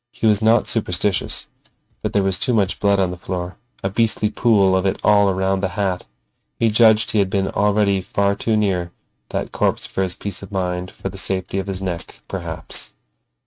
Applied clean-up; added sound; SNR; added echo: neural mask model RNNoise.